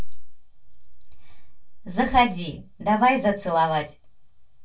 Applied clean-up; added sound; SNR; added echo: none; none; none; reverberation time 0.2 s.